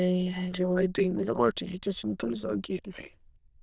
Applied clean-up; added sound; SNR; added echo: neural diffusion model UNIVERSE++.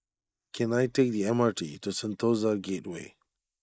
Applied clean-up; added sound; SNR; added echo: neural mask model Resemble Enhance denoiser.